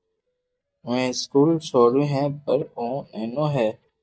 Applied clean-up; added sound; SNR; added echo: neural mask model DeepFilterNet 3.